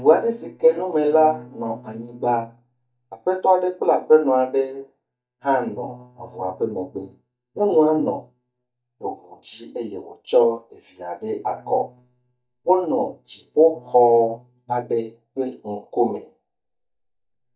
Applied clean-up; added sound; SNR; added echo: neural mask model DeepFilterNet 3.